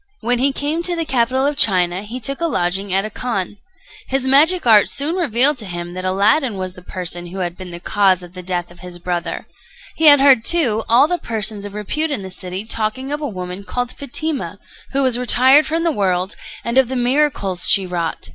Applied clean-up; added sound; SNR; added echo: none; none; none; none.